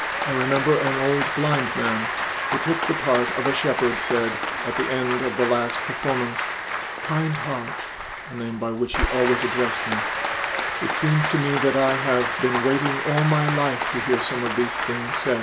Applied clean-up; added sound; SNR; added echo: none; Applause; 2 dB; none.